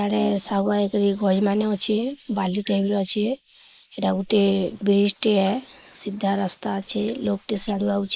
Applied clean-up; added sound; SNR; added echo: neural mask model Resemble Enhance denoiser.